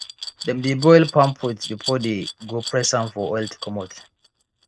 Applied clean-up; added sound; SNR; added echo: neural mask model RNNoise.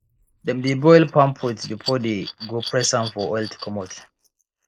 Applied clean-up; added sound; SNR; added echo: neural mask model Resemble Enhance denoiser.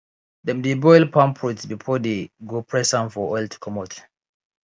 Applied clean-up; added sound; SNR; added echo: none; none; none; none.